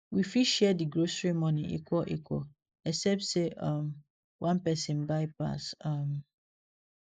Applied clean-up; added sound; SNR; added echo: neural mask model Resemble Enhance denoiser.